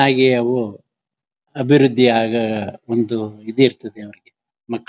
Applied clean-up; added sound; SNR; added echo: none; none; none; none.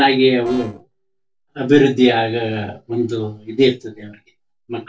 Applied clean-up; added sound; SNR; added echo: neural separator model SepFormer DNS4.